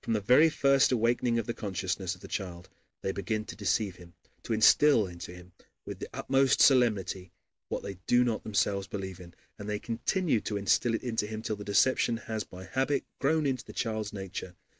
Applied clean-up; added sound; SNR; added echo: neural mask model Resemble Enhance denoiser.